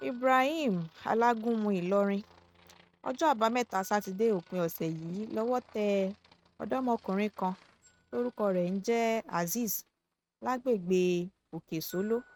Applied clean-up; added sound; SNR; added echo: neural mask model RNNoise.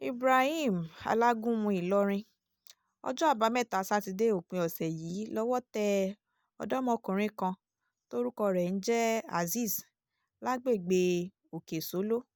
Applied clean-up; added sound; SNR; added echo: none; none; none; none.